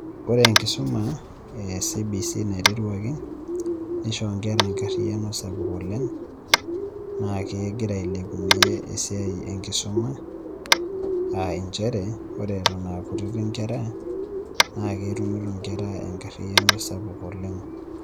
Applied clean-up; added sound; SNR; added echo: none; Bird + Tap; -1 dB; none.